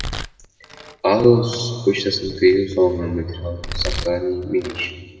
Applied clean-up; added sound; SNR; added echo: none; Domestic sounds, home sounds; 13 dB; reverberation time 1.9 s.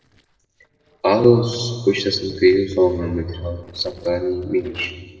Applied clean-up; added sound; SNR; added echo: neural separator model SepFormer DNS4.